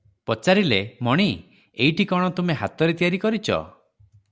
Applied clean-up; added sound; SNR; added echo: none; none; none; none.